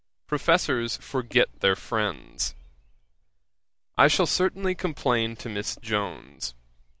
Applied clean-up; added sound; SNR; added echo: none; none; none; none.